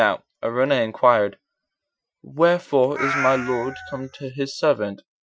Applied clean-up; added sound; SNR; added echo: classical method Wiener filter.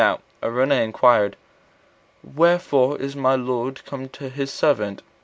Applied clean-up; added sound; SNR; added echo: none; none; none; none.